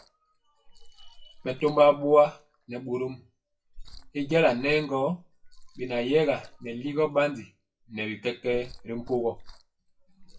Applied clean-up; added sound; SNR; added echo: classical method WPE with log-MMSE.